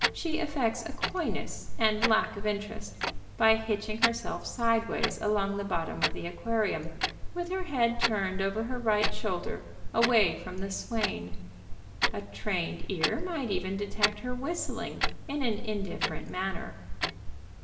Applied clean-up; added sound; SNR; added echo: none; Clock; 1 dB; reverberation time 0.8 s.